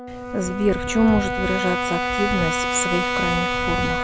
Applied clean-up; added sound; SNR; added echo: none; Brass instrument; 1 dB; none.